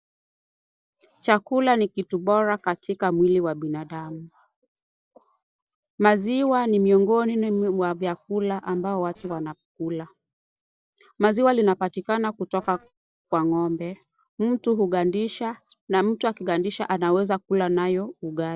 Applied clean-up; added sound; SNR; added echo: neural separator model SepFormer DNS4.